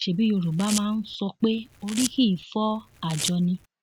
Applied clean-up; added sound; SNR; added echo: none; Domestic sounds, home sounds; 12 dB; none.